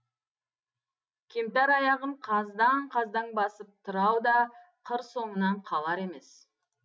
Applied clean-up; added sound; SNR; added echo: none; none; none; none.